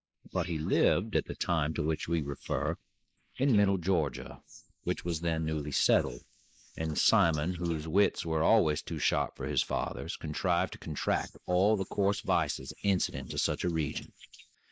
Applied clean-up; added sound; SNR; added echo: neural mask model Resemble Enhance denoiser.